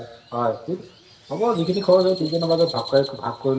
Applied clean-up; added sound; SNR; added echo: none; Crow; 16 dB; reverberation time 0.7 s.